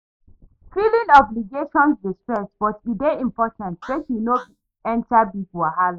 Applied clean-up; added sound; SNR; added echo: neural mask model Resemble Enhance denoiser.